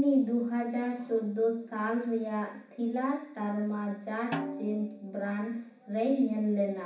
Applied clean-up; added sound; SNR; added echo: none; Snare drum; 11 dB; reverberation time 0.6 s.